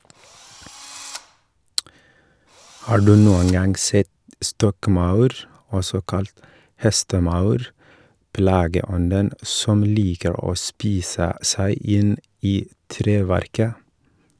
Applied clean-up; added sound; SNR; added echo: none; Drill; 20 dB; none.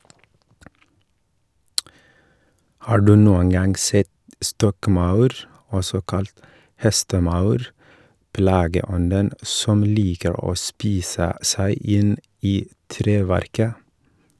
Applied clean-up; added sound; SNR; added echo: none; none; none; none.